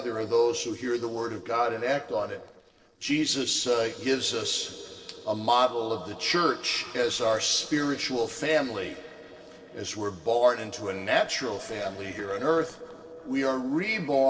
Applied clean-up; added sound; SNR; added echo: neural separator model SepFormer DNS4.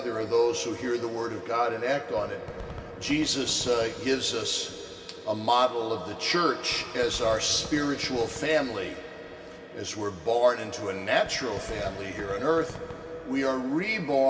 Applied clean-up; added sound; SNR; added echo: none; Fireworks; 19 dB; reverberation time 0.2 s.